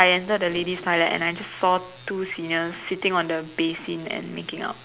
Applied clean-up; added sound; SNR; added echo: none; none; none; none.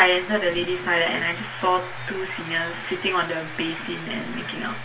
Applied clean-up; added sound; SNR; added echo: none; Train; 12 dB; reverberation time 0.2 s.